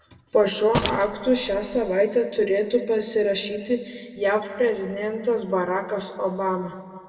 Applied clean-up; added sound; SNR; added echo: none; Keys jangling; 1 dB; reverberation time 1.9 s.